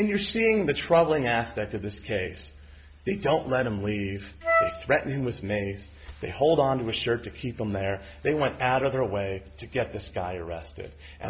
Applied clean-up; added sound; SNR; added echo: none; Wind instrument, woodwind instrument; 0 dB; none.